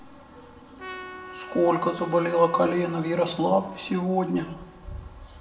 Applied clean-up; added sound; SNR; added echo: none; Trumpet; 19 dB; reverberation time 0.8 s.